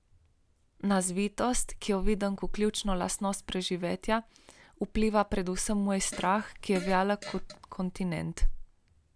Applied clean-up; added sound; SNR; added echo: none; Fart; 15 dB; none.